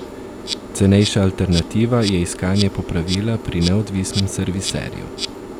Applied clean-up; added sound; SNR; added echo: none; Insect; 10 dB; none.